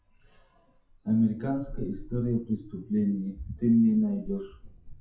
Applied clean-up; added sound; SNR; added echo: classical method WPE with log-MMSE.